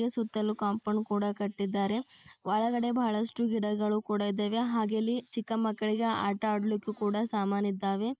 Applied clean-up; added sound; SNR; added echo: neural mask model Resemble Enhance denoiser.